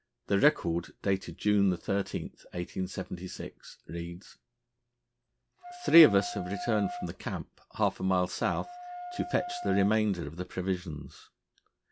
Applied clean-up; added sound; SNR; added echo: none; Wind instrument, woodwind instrument; 11 dB; none.